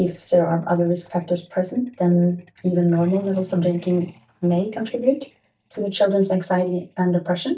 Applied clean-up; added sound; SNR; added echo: neural mask model DeepFilterNet 3.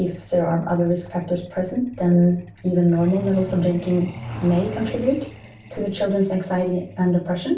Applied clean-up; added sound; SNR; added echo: none; Truck; 16 dB; reverberation time 0.4 s.